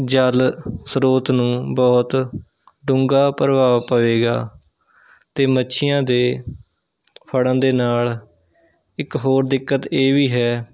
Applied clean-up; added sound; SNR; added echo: none; none; none; none.